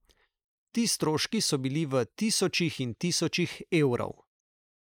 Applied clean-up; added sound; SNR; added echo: neural mask model Resemble Enhance denoiser.